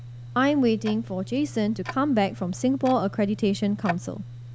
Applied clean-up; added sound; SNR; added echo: none; Tick-tock; 13 dB; none.